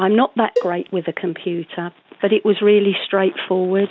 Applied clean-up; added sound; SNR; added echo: none; Cowbell; 10 dB; none.